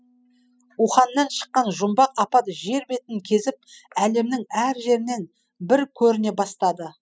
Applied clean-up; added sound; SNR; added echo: classical method spectral subtraction.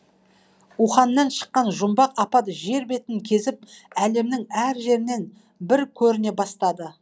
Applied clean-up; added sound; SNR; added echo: none; none; none; none.